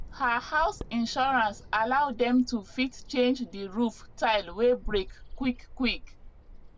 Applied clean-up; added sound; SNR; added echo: none; Bird vocalization, bird call, bird song; 14 dB; none.